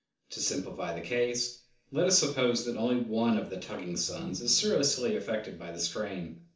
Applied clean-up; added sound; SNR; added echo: neural separator model SepFormer DNS4.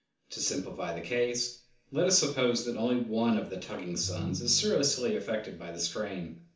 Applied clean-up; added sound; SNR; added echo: none; Ringtone; 10 dB; reverberation time 0.9 s.